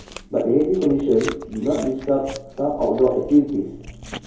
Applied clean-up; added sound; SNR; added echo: none; Chewing, mastication; 17 dB; reverberation time 2.4 s.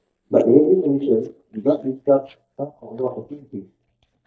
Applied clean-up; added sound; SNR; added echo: neural mask model DeepFilterNet 3.